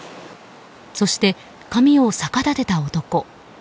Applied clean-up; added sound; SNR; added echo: none; none; none; none.